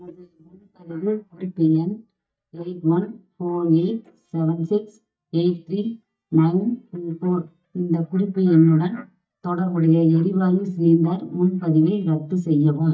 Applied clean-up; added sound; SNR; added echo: neural mask model DeepFilterNet 3.